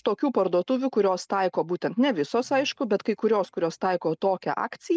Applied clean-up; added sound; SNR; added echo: none; none; none; none.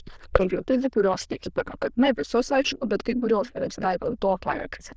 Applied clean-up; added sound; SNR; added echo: neural diffusion model UNIVERSE++.